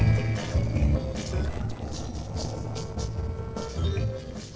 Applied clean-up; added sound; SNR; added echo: neural separator model SepFormer DNS4.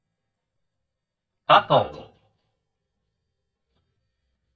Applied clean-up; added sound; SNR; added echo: neural mask model DeepFilterNet 3.